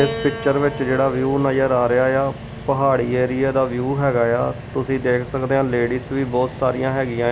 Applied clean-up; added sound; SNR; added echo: none; Piano; 16 dB; none.